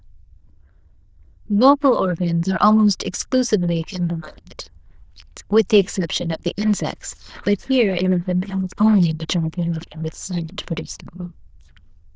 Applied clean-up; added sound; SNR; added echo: neural diffusion model UNIVERSE++.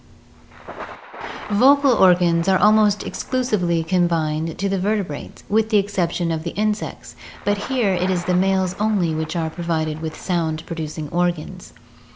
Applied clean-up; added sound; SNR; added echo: none; Thunder; 19 dB; none.